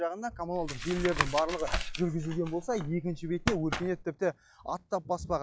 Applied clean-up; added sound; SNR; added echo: classical method log-MMSE.